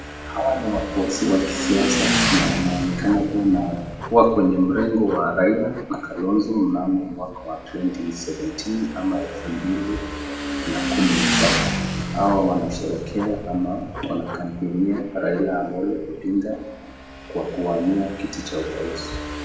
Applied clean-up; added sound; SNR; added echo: none; Motorcycle / Engine; 5 dB; reverberation time 0.8 s.